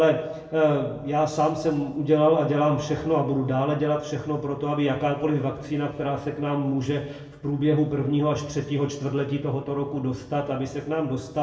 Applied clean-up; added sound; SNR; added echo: none; none; none; reverberation time 0.7 s.